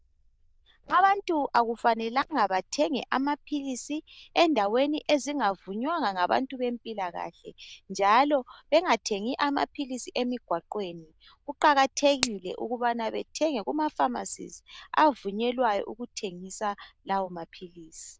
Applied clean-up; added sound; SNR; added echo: neural diffusion model UNIVERSE++.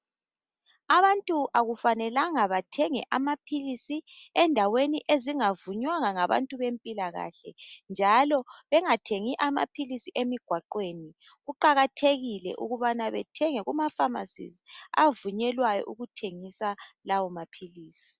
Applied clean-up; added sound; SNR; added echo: none; none; none; none.